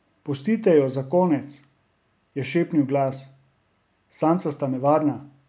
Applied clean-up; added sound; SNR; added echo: none; none; none; none.